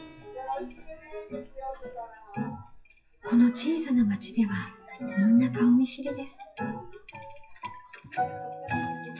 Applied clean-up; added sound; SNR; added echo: classical method WPE with log-MMSE.